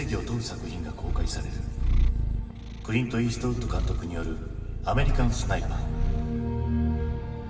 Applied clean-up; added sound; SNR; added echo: none; Purr; -2 dB; reverberation time 2.3 s.